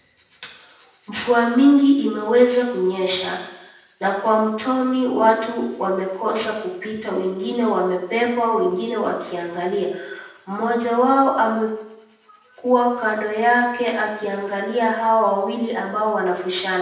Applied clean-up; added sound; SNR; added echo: none; none; none; reverberation time 0.8 s.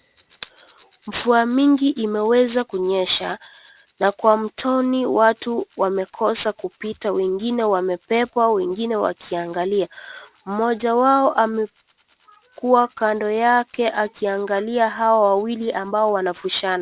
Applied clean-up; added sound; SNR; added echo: none; none; none; none.